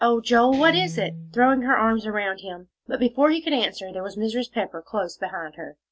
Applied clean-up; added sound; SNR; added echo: none; Guitar; 16 dB; none.